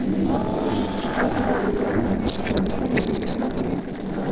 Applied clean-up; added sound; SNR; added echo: neural separator model SepFormer DNS4.